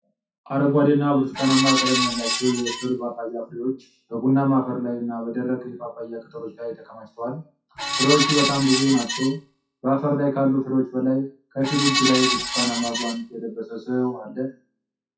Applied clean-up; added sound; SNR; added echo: classical method WPE with log-MMSE.